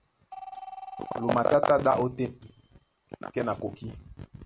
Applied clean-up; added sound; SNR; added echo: none; Tambourine + Telephone; 17 dB; none.